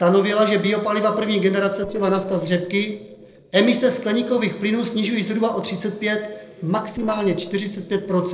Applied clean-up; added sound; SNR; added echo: neural separator model SepFormer DNS4.